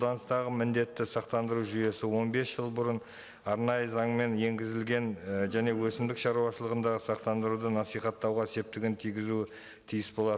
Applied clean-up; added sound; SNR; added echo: none; none; none; none.